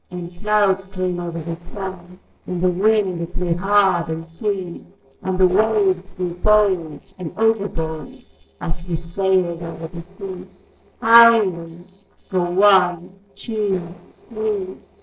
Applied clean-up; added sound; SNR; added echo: neural separator model SepFormer DNS4.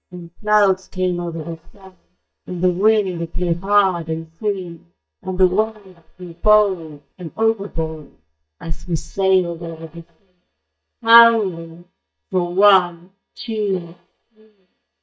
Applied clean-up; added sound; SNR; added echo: neural mask model DeepFilterNet 3.